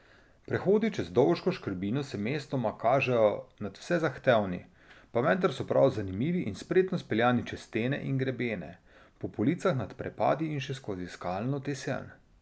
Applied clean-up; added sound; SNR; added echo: none; none; none; none.